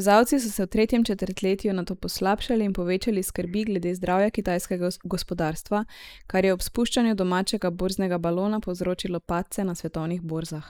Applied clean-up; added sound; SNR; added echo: neural mask model Resemble Enhance denoiser.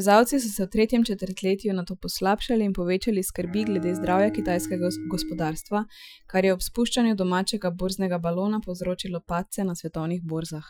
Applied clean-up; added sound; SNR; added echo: classical method Wiener filter.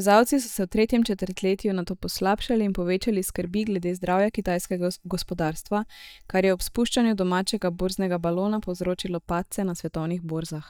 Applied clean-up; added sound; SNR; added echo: neural mask model DeepFilterNet 3.